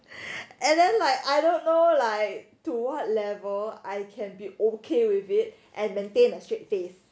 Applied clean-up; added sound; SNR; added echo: none; none; none; none.